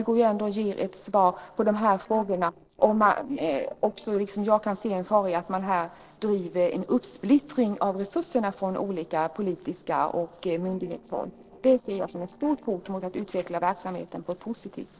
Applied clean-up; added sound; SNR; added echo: neural separator model SepFormer DNS4.